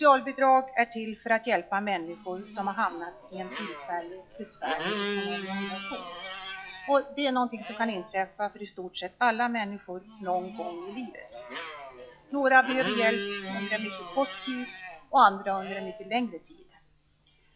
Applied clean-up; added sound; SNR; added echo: classical method log-MMSE.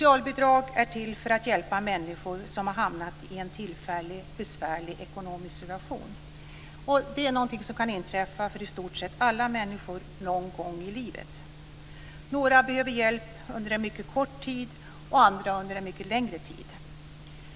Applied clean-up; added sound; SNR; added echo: none; none; none; none.